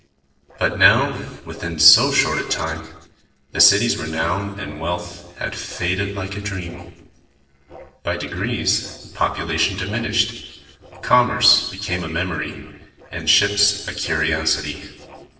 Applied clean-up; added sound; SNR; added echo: neural separator model SepFormer DNS4.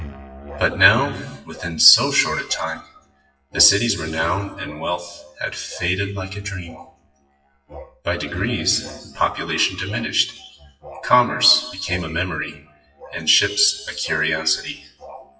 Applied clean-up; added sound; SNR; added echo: classical method WPE with log-MMSE.